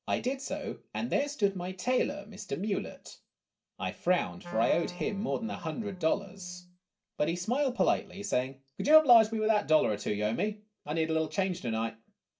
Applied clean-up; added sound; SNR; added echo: none; Wind instrument, woodwind instrument; 17 dB; reverberation time 0.2 s.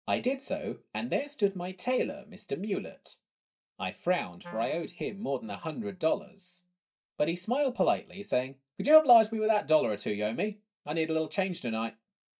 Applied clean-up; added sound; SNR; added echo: neural mask model DeepFilterNet 3.